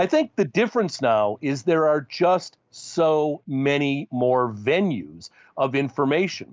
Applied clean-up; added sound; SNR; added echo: neural mask model Resemble Enhance denoiser.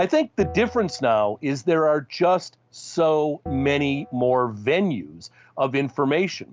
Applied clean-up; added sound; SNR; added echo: none; Bell; 18 dB; none.